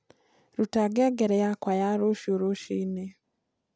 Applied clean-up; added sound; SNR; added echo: none; none; none; none.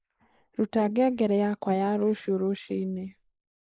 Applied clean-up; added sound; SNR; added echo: neural mask model Resemble Enhance denoiser.